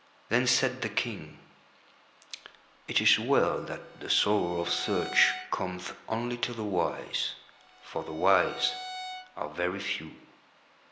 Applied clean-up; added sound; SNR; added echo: none; Bowed string instrument; 14 dB; none.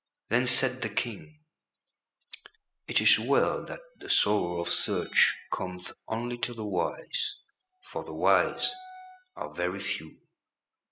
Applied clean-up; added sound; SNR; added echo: classical method spectral subtraction.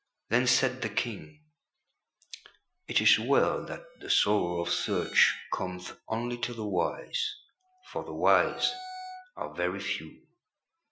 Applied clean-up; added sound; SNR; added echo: classical method Wiener filter.